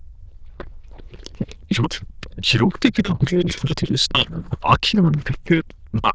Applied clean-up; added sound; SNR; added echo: neural diffusion model UNIVERSE++.